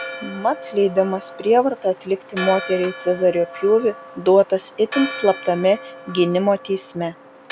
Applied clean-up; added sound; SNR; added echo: none; Church bell; 14 dB; none.